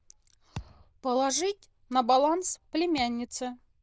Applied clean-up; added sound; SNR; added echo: neural diffusion model UNIVERSE++.